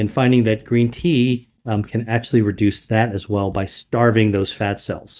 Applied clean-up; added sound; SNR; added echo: neural mask model DeepFilterNet 3.